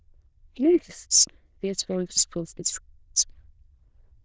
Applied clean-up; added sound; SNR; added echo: neural diffusion model UNIVERSE++.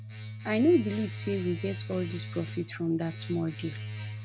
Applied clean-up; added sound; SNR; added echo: none; Domestic sounds, home sounds; 10 dB; none.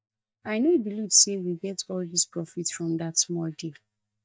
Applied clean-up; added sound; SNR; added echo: neural mask model DeepFilterNet 3.